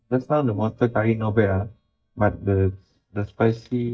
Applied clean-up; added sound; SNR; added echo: neural mask model DeepFilterNet 3.